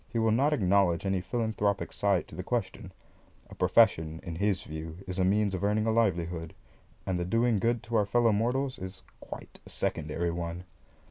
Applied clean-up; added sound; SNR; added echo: none; none; none; none.